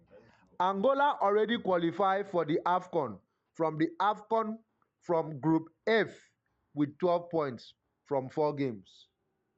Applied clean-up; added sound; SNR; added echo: none; none; none; none.